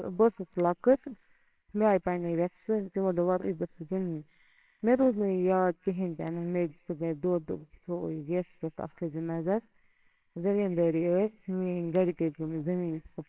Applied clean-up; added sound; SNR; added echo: neural separator model SepFormer WHAMR!.